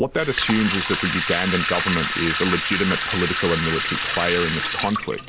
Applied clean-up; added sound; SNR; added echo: none; Sink (filling or washing) / Water tap, faucet; 2 dB; none.